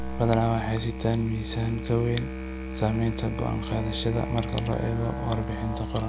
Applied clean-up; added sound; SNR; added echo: none; Musical instrument; 6 dB; none.